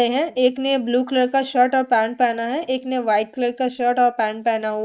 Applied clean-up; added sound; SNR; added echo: neural mask model Resemble Enhance denoiser.